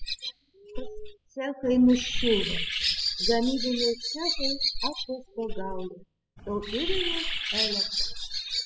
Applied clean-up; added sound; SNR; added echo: classical method spectral subtraction.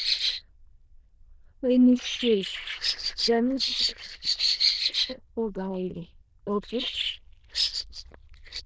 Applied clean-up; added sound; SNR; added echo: neural diffusion model UNIVERSE++.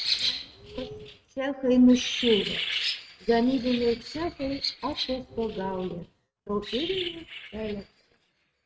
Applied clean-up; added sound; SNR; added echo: neural mask model RNNoise.